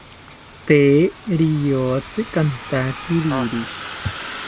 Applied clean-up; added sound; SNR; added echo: none; Bus; 13 dB; none.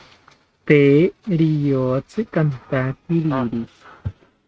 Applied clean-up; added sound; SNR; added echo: neural mask model RNNoise.